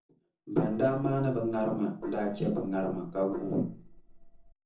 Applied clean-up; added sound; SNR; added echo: neural separator model SepFormer DNS4.